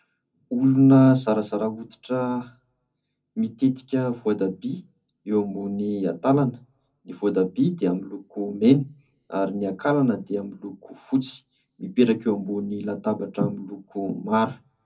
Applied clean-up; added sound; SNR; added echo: none; none; none; reverberation time 0.3 s.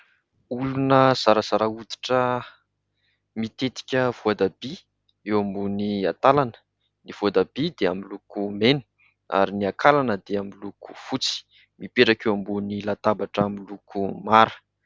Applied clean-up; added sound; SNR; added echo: none; none; none; none.